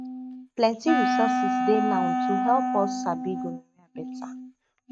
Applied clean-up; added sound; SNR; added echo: neural mask model RNNoise.